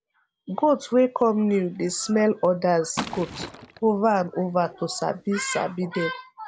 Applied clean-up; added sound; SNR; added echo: none; Liquid; 15 dB; none.